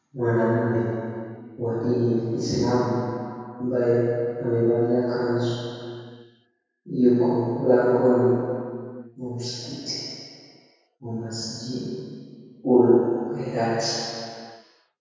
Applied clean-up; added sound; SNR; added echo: none; none; none; reverberation time 2.2 s.